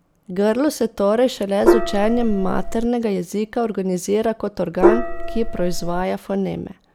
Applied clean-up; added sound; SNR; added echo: none; Gong; -2 dB; none.